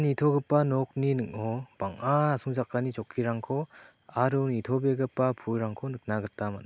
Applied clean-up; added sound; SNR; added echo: none; none; none; none.